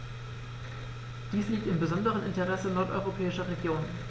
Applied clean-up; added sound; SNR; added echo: none; none; none; none.